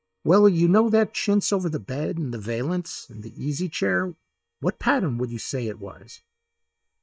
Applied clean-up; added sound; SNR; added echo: neural mask model DeepFilterNet 3.